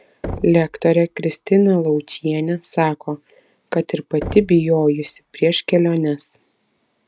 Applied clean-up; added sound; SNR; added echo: none; Knock; 18 dB; none.